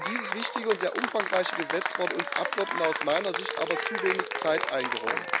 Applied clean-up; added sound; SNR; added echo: none; Applause / Cheering; 0 dB; none.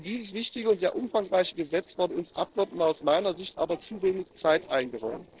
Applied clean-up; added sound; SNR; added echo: neural separator model SepFormer DNS4.